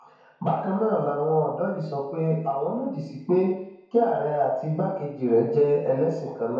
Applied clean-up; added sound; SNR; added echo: none; none; none; reverberation time 0.9 s.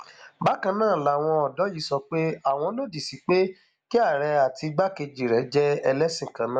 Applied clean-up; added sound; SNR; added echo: none; none; none; none.